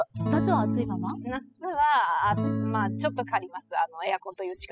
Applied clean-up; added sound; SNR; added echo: classical method spectral subtraction.